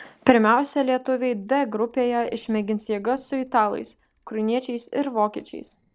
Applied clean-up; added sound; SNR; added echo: neural separator model SepFormer DNS4.